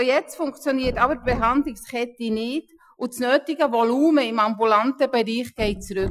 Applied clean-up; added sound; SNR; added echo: classical method Wiener filter.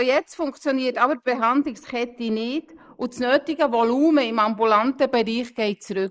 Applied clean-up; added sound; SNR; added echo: neural mask model Resemble Enhance denoiser.